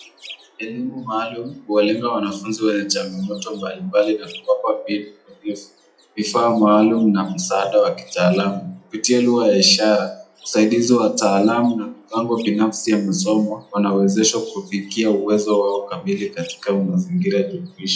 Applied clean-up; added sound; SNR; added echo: classical method WPE with log-MMSE.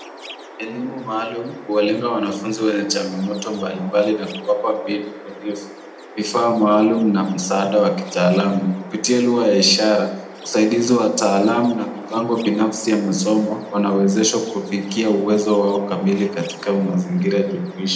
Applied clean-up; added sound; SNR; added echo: none; Chirp, tweet; 18 dB; reverberation time 0.7 s.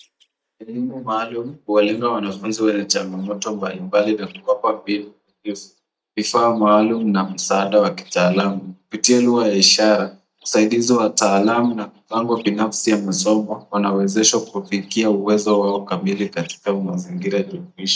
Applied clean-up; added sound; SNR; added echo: neural mask model DeepFilterNet 3.